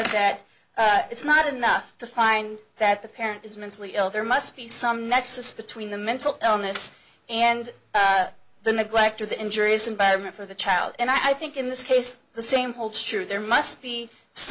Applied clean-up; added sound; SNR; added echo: none; none; none; none.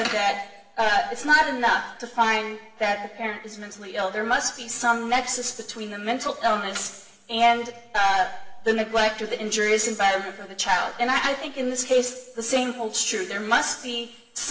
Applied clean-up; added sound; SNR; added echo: none; none; none; reverberation time 0.9 s.